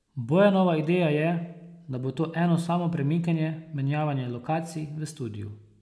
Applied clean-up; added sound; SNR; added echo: none; none; none; none.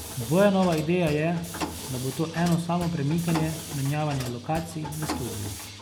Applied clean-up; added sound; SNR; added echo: none; Mechanisms; 10 dB; none.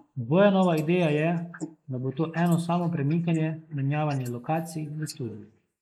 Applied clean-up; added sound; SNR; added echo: neural mask model Resemble Enhance denoiser.